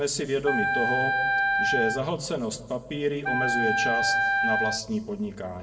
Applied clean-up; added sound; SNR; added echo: none; Wind instrument, woodwind instrument; -3 dB; reverberation time 0.8 s.